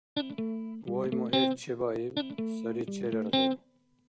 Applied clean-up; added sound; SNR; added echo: none; Electric guitar; -4 dB; none.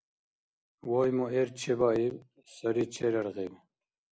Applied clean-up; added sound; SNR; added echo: none; none; none; none.